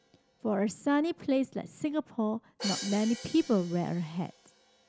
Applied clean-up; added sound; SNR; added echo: none; Crash cymbal; 15 dB; none.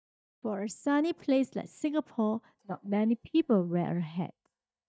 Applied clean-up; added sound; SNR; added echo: neural mask model DeepFilterNet 3.